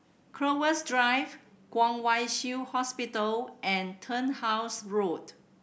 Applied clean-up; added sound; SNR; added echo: none; none; none; none.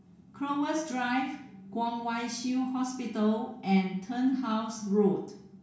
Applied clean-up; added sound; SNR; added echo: none; none; none; reverberation time 0.6 s.